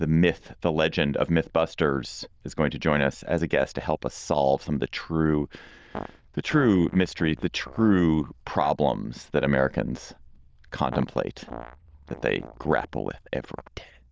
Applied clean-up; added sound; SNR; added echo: neural diffusion model UNIVERSE++.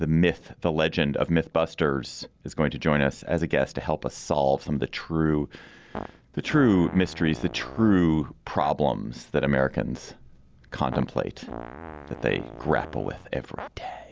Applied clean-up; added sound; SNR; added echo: none; Fart; 14 dB; none.